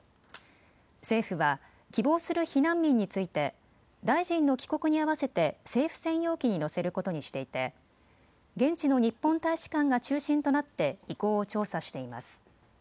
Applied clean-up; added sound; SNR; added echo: none; none; none; none.